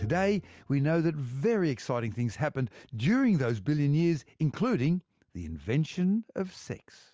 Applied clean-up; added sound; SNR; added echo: none; none; none; none.